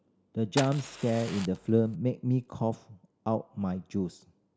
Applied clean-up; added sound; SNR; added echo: none; Fire; 10 dB; none.